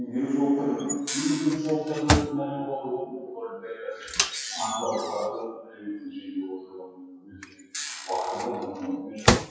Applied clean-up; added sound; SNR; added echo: classical method WPE with log-MMSE.